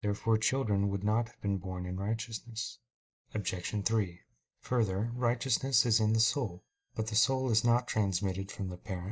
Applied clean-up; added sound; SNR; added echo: neural mask model DeepFilterNet 3.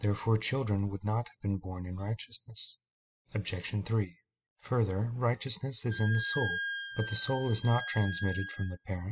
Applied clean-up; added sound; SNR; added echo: classical method spectral subtraction.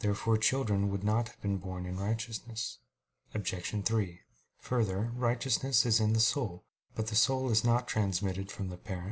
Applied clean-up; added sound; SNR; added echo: none; none; none; none.